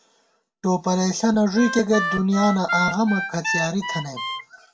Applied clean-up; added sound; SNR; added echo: none; Harmonica; 5 dB; reverberation time 0.2 s.